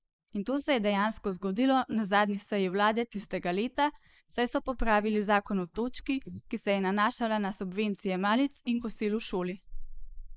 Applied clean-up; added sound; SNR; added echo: neural mask model Resemble Enhance denoiser.